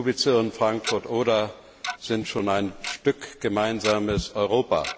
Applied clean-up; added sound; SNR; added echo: none; Tick-tock; 12 dB; none.